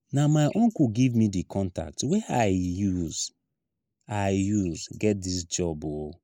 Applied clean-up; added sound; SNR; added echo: neural mask model Resemble Enhance denoiser.